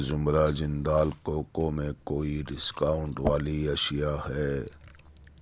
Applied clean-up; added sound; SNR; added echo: none; Fill (with liquid) / Glass; 14 dB; none.